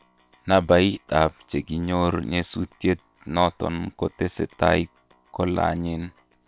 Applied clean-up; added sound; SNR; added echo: neural separator model SepFormer WHAM!.